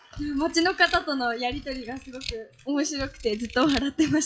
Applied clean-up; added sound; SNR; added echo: classical method WPE with log-MMSE.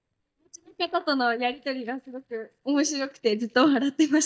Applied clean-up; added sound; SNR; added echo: neural mask model DeepFilterNet 3.